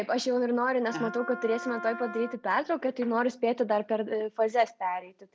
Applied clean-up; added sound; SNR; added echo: none; Wind instrument, woodwind instrument; 12 dB; none.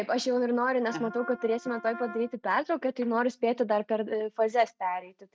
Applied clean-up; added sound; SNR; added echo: neural mask model RNNoise.